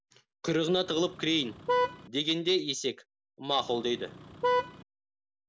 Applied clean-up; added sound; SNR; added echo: none; Vehicle horn, car horn, honking; 1 dB; none.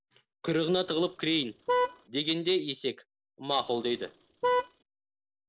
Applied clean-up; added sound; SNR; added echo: neural separator model SepFormer DNS4.